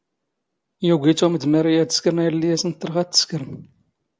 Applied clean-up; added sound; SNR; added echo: none; none; none; none.